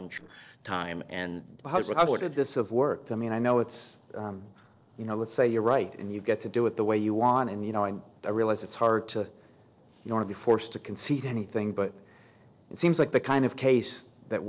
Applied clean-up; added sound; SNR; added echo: neural separator model SepFormer DNS4.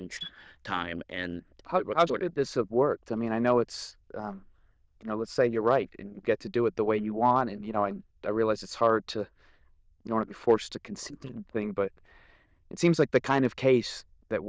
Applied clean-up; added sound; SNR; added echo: neural diffusion model UNIVERSE++.